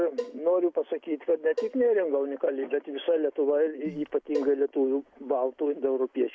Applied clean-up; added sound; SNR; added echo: none; Cowbell; 14 dB; none.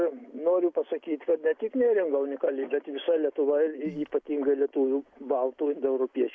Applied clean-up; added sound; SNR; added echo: none; none; none; none.